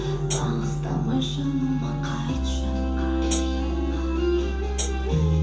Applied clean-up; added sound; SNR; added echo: none; Hi-hat; 10 dB; reverberation time 0.7 s.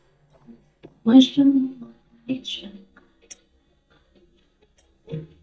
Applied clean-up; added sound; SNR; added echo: neural mask model DeepFilterNet 3.